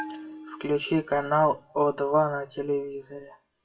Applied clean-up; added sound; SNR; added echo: classical method WPE with log-MMSE.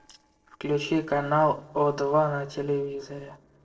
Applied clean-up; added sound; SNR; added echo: neural separator model SepFormer DNS4.